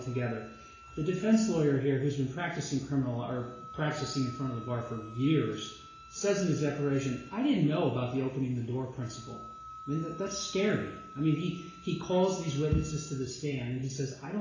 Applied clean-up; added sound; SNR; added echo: none; Wind instrument, woodwind instrument; 19 dB; reverberation time 0.7 s.